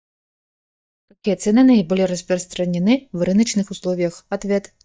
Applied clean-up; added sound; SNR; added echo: neural mask model DeepFilterNet 3.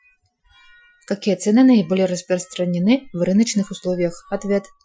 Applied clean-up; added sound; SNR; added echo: classical method Wiener filter.